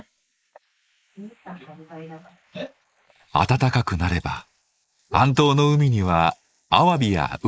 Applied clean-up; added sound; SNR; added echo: neural mask model Resemble Enhance denoiser.